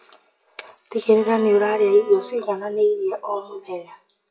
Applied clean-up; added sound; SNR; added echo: classical method WPE with log-MMSE.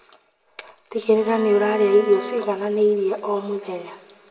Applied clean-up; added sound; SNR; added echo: none; Bowed string instrument; 12 dB; reverberation time 1.4 s.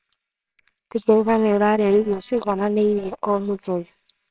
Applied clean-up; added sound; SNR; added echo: neural separator model SepFormer WHAMR!.